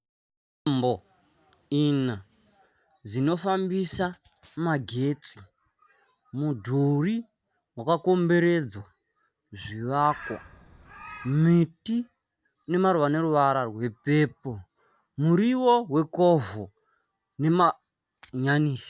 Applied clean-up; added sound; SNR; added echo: none; Bird; 18 dB; none.